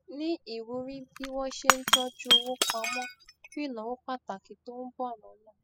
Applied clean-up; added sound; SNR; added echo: classical method spectral subtraction.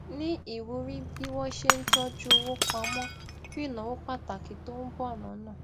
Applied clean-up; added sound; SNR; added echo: none; Shatter / Crushing; -4 dB; none.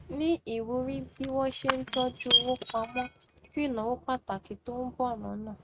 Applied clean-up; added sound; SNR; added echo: neural mask model RNNoise.